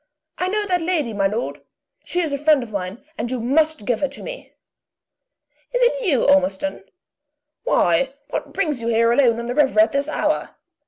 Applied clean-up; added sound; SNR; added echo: none; none; none; none.